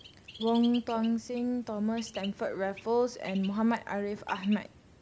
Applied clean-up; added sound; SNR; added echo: none; Bird; 18 dB; none.